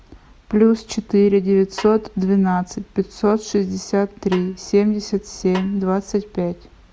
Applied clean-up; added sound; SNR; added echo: none; Snare drum; 19 dB; none.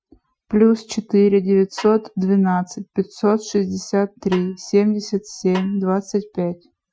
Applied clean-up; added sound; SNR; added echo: classical method Wiener filter.